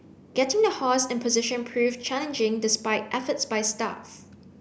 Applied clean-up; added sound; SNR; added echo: none; none; none; none.